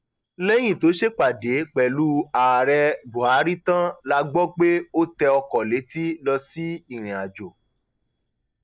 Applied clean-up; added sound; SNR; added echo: neural mask model DeepFilterNet 3.